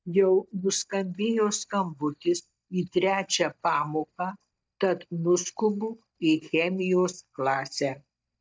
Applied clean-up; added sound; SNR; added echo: neural mask model DeepFilterNet 3.